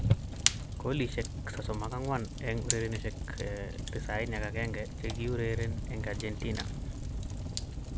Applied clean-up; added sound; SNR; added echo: none; Fire; -2 dB; none.